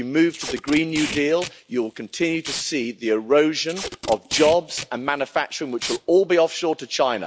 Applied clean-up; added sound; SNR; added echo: none; Packing tape, duct tape; 13 dB; none.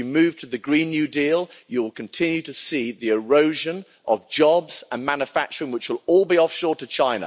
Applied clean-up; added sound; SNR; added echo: none; none; none; none.